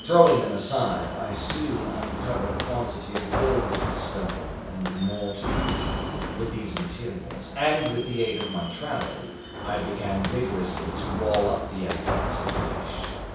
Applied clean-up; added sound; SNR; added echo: none; Walk, footsteps; 3 dB; reverberation time 0.7 s.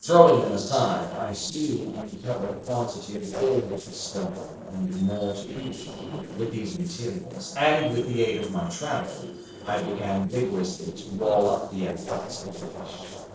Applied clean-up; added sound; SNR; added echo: neural separator model SepFormer DNS4.